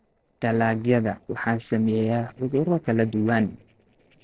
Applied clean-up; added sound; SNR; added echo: neural separator model SepFormer DNS4.